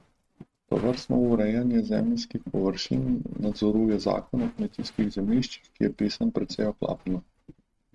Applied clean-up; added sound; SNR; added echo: neural mask model RNNoise.